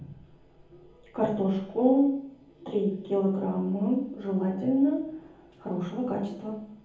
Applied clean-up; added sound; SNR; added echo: none; none; none; reverberation time 0.7 s.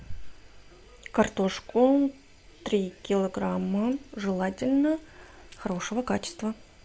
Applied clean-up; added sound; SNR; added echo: none; none; none; none.